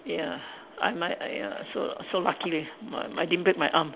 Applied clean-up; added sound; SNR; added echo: none; none; none; none.